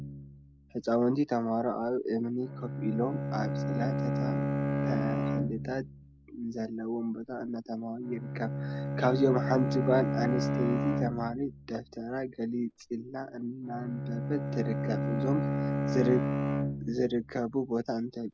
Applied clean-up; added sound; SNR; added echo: none; Bowed string instrument; 1 dB; none.